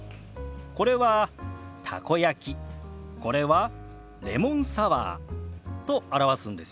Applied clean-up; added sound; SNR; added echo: none; none; none; none.